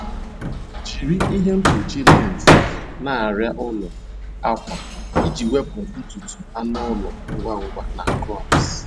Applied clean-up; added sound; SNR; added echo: none; Hammer; -4 dB; none.